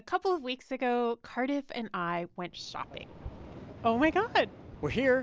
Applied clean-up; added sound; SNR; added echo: none; none; none; none.